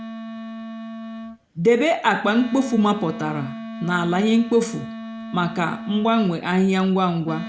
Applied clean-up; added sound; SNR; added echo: none; Wind instrument, woodwind instrument; 12 dB; none.